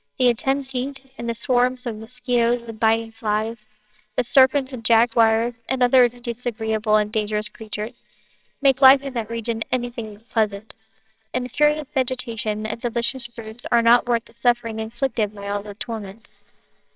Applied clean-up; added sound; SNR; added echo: neural separator model SepFormer WHAMR!.